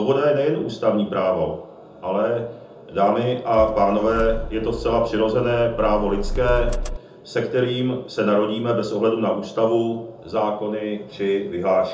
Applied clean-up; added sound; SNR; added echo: none; Motor vehicle (road); 6 dB; reverberation time 0.5 s.